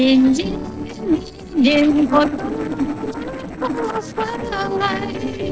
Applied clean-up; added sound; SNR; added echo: neural separator model SepFormer DNS4.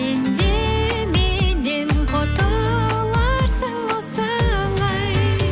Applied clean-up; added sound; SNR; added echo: none; none; none; none.